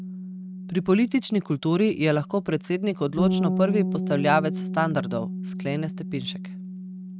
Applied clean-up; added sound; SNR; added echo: neural mask model RNNoise.